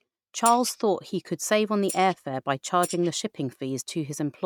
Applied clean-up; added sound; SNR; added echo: neural mask model RNNoise.